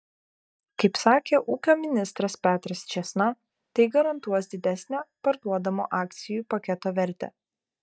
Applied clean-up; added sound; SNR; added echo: neural mask model DeepFilterNet 3.